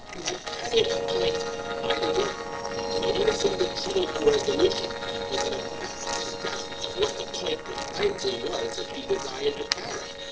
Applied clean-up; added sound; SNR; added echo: neural separator model SepFormer DNS4.